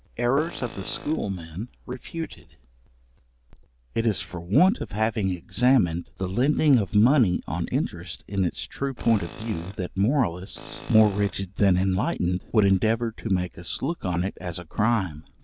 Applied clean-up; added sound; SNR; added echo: none; Tools; 18 dB; none.